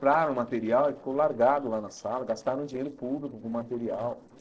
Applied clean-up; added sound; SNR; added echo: neural separator model SepFormer DNS4.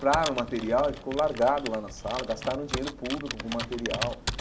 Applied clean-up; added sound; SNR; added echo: none; Computer keyboard; 7 dB; reverberation time 2.2 s.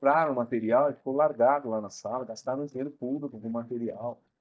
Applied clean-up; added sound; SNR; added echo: neural mask model DeepFilterNet 3.